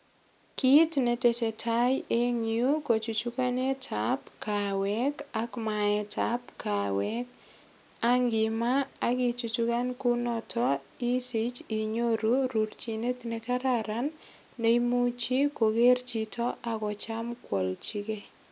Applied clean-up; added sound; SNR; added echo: none; Chime; 16 dB; none.